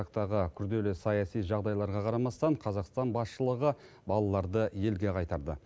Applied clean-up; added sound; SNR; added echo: none; none; none; none.